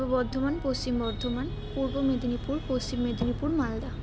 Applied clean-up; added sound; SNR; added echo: none; Motor vehicle (road); 7 dB; none.